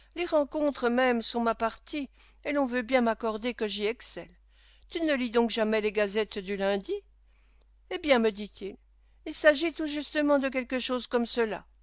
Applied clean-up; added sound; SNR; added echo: none; none; none; none.